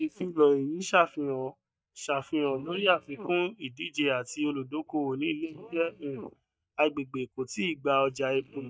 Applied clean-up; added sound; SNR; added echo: neural mask model DeepFilterNet 3.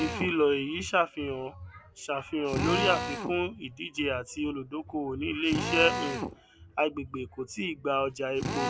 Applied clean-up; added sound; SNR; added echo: none; Drill; 7 dB; none.